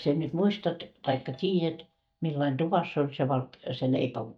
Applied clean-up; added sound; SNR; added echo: neural mask model DeepFilterNet 3.